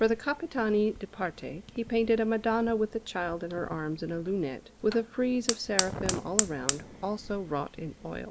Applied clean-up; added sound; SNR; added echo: none; Fire; 8 dB; none.